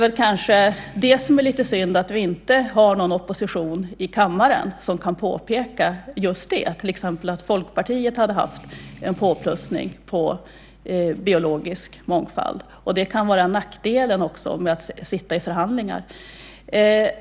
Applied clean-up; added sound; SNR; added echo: none; Strum; 19 dB; none.